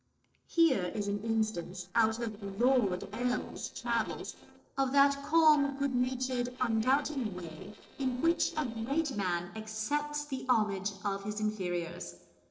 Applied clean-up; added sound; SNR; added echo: neural separator model SepFormer DNS4.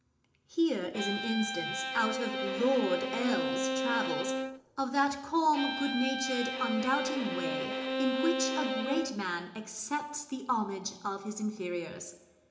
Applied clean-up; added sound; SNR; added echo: none; Bowed string instrument; 1 dB; reverberation time 0.8 s.